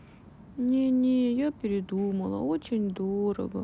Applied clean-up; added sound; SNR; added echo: none; none; none; none.